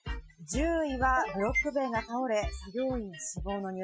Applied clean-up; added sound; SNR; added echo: classical method Wiener filter.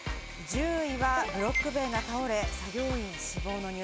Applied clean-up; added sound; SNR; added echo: none; Engine / Mechanisms; 14 dB; none.